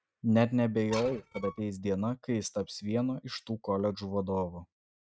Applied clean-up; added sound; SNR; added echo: neural mask model RNNoise.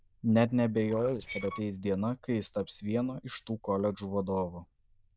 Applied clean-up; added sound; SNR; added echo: neural diffusion model UNIVERSE++.